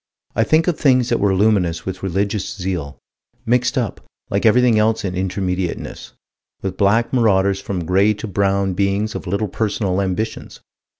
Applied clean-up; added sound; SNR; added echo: none; none; none; none.